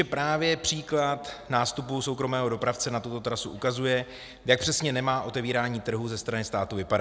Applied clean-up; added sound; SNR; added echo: none; none; none; none.